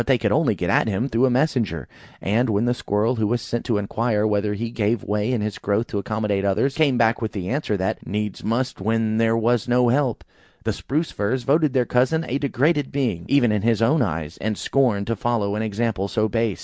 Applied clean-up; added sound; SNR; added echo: none; none; none; none.